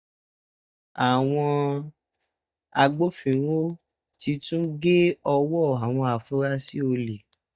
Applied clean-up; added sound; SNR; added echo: neural mask model DeepFilterNet 3.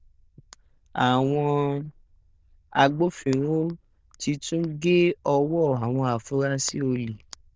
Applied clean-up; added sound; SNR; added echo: neural diffusion model UNIVERSE++.